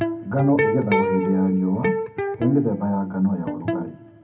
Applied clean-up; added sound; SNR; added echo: none; Electric guitar; 3 dB; reverberation time 0.3 s.